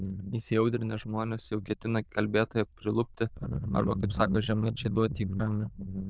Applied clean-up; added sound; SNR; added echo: neural diffusion model UNIVERSE++.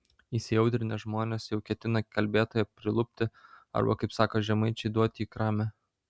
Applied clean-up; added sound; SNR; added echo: none; none; none; none.